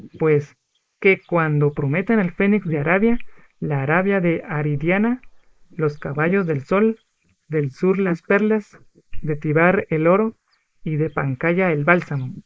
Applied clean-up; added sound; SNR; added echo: neural mask model Resemble Enhance denoiser.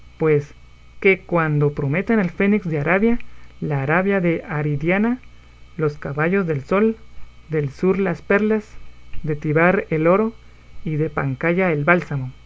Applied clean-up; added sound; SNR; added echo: none; none; none; none.